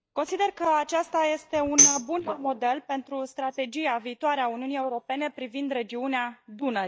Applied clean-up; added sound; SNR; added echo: neural mask model DeepFilterNet 3.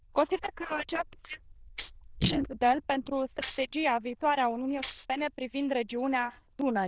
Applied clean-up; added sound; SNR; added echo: neural diffusion model UNIVERSE++.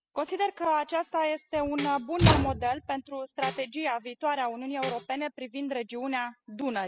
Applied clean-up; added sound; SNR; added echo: classical method spectral subtraction.